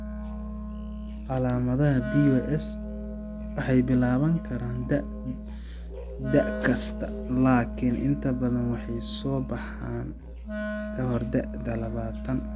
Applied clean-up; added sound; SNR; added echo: none; Musical instrument + Wind instrument, woodwind instrument; 6 dB; none.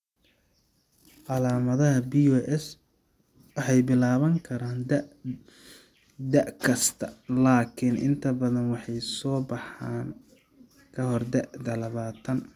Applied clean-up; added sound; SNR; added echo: none; none; none; none.